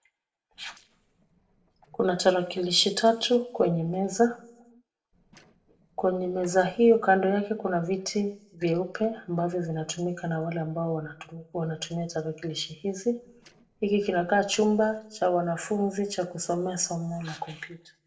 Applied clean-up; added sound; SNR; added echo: neural separator model SepFormer DNS4.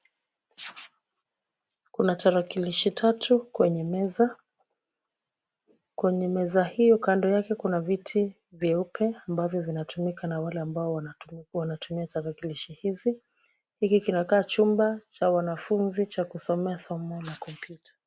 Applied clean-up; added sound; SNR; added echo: none; none; none; none.